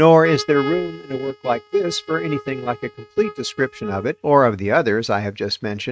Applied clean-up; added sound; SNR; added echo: neural mask model RNNoise.